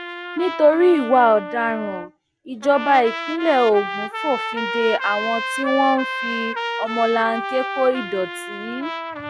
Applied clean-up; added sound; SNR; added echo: none; Trumpet; 7 dB; none.